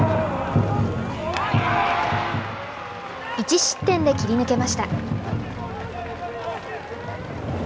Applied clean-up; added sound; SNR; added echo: none; none; none; none.